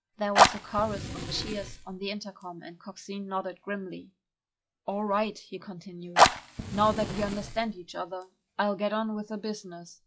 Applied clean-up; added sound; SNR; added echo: classical method log-MMSE.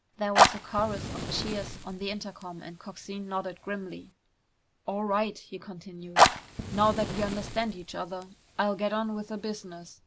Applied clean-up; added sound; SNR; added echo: none; Fire; -2 dB; none.